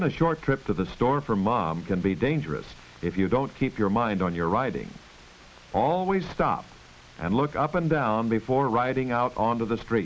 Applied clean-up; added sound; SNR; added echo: none; none; none; none.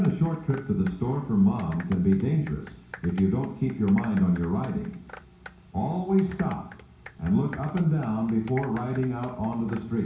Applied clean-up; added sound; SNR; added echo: none; Clapping; 19 dB; reverberation time 0.6 s.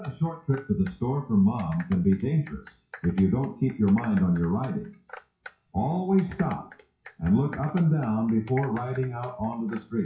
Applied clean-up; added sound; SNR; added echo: classical method WPE with log-MMSE.